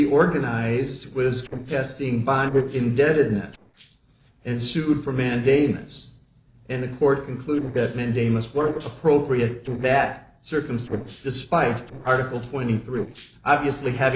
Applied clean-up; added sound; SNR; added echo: neural separator model SepFormer DNS4.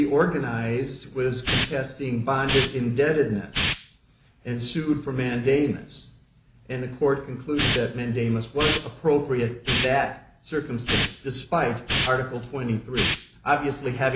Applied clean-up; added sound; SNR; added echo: none; Hiss; -1 dB; none.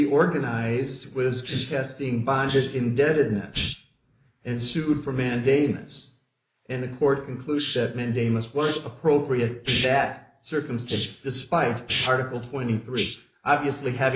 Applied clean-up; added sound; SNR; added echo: neural mask model Resemble Enhance denoiser.